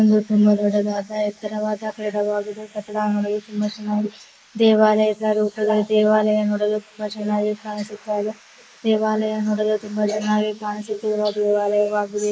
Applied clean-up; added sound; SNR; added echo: neural mask model Resemble Enhance denoiser.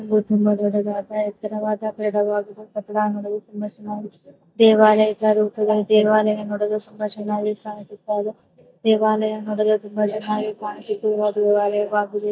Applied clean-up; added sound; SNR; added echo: neural mask model DeepFilterNet 3.